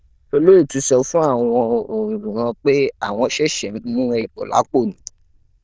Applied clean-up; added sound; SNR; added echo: neural diffusion model UNIVERSE++.